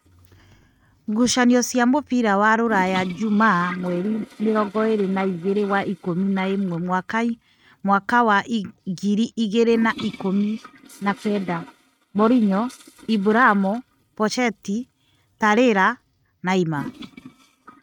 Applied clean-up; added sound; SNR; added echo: neural mask model RNNoise.